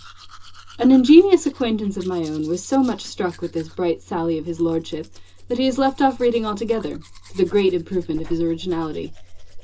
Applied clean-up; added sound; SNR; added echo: none; Domestic sounds, home sounds; 17 dB; reverberation time 0.2 s.